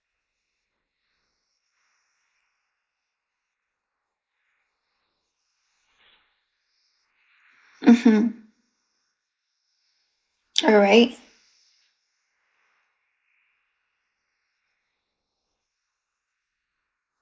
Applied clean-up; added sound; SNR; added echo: neural mask model Resemble Enhance denoiser.